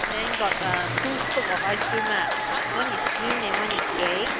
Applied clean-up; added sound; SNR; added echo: none; Applause / Crowd; -4 dB; none.